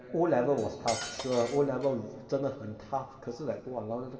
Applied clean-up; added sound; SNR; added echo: none; Cutlery, silverware; 11 dB; reverberation time 1.7 s.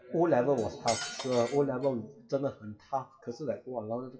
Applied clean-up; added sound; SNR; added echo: classical method WPE with log-MMSE.